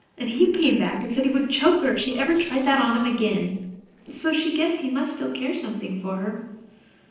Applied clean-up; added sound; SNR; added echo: neural separator model SepFormer DNS4.